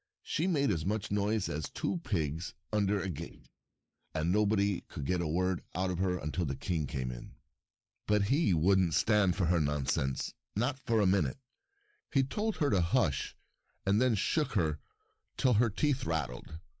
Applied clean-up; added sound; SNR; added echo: neural mask model Resemble Enhance denoiser.